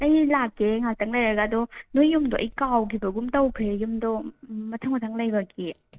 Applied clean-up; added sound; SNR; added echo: neural mask model DeepFilterNet 3.